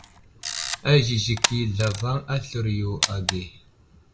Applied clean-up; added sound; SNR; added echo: none; Camera; 7 dB; reverberation time 0.3 s.